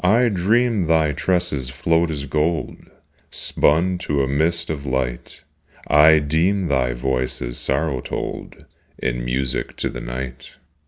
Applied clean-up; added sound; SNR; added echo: none; none; none; none.